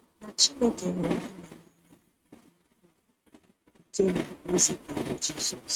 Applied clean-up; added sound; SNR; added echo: neural mask model RNNoise.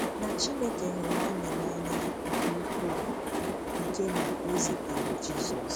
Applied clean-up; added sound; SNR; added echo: none; Train; -5 dB; none.